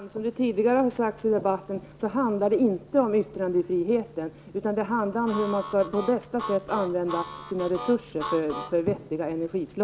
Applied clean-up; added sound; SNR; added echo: none; Harmonica; 11 dB; none.